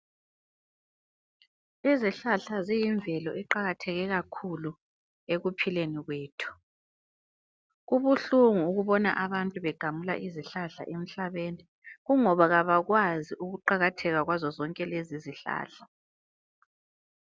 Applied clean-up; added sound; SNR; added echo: none; none; none; none.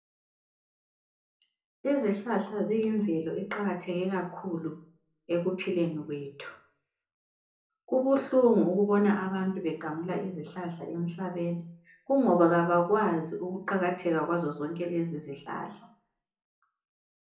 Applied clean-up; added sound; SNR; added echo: none; none; none; reverberation time 0.6 s.